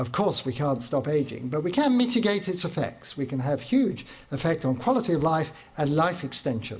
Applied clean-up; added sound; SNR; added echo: none; none; none; none.